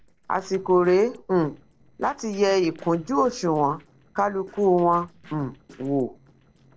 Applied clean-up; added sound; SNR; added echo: neural separator model SepFormer DNS4.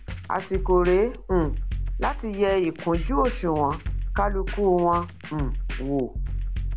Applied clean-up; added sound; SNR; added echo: none; Drum kit; 4 dB; none.